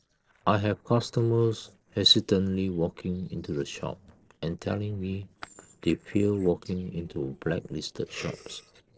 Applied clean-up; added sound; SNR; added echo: neural separator model SepFormer DNS4.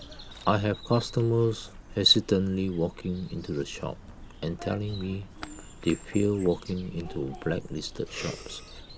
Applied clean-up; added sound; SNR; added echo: none; Bird vocalization, bird call, bird song; 14 dB; none.